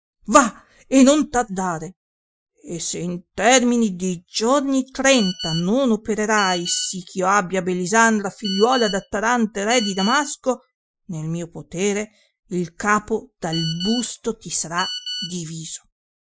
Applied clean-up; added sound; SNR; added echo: classical method Wiener filter.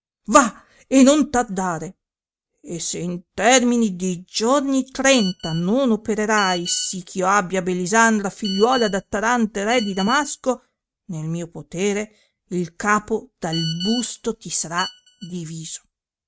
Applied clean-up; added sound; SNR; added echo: neural mask model RNNoise.